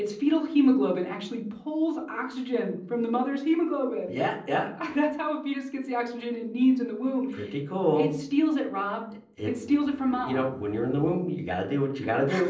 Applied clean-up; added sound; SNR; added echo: neural separator model SepFormer DNS4.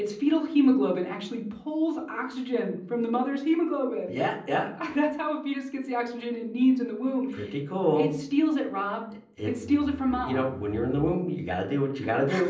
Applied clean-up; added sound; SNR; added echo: none; Bowed string instrument; 15 dB; reverberation time 0.6 s.